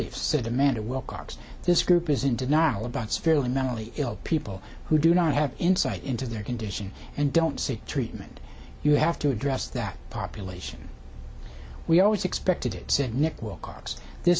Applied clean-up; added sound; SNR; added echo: none; none; none; none.